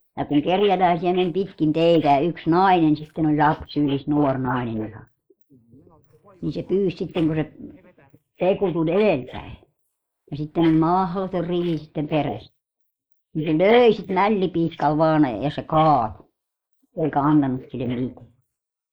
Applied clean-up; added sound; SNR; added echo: neural mask model Resemble Enhance denoiser.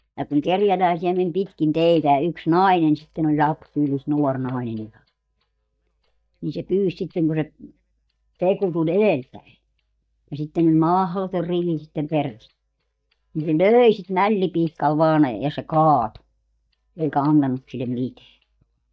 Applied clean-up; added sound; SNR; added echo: neural mask model DeepFilterNet 3.